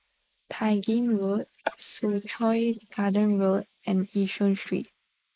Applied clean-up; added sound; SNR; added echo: neural mask model Resemble Enhance denoiser.